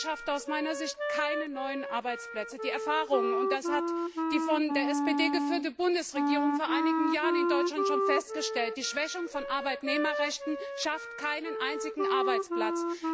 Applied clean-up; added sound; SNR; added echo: none; Wind instrument, woodwind instrument; -1 dB; none.